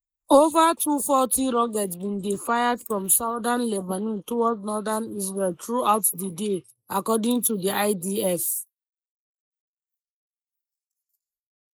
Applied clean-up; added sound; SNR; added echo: neural mask model Resemble Enhance denoiser.